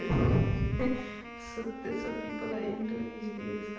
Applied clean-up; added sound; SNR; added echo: none; Wind instrument, woodwind instrument; 10 dB; reverberation time 0.7 s.